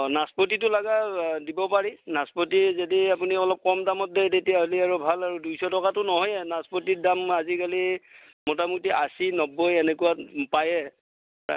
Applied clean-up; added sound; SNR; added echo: none; none; none; none.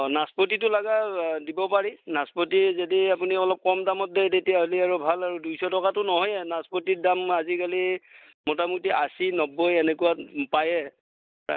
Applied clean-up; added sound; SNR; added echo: neural mask model Resemble Enhance denoiser.